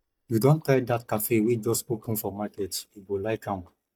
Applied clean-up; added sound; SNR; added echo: neural mask model DeepFilterNet 3.